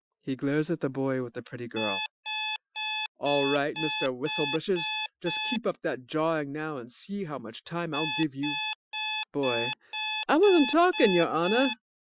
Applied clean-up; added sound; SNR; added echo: classical method Wiener filter.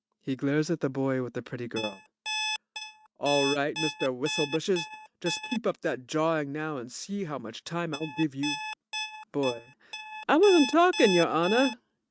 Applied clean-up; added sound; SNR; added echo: neural mask model RNNoise.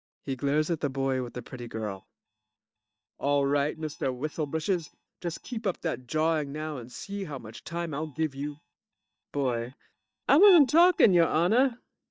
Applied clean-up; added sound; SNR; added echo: neural mask model DeepFilterNet 3.